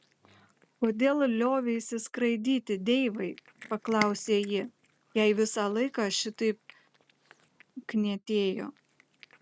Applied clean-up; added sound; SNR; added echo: none; Cat; 19 dB; none.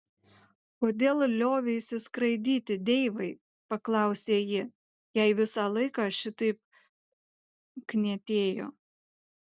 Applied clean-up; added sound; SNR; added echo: none; none; none; none.